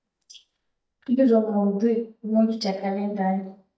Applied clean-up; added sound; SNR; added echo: neural mask model DeepFilterNet 3.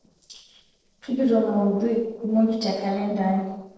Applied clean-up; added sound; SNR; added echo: neural separator model SepFormer DNS4.